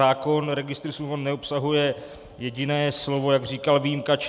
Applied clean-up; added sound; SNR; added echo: none; none; none; none.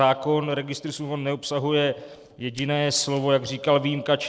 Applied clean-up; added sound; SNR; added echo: neural separator model SepFormer DNS4.